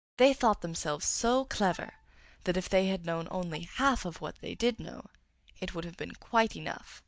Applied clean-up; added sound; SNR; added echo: neural mask model DeepFilterNet 3.